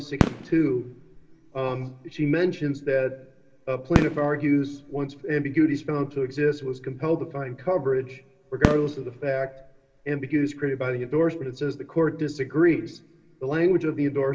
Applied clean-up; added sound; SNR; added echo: none; Fireworks; 7 dB; reverberation time 1.1 s.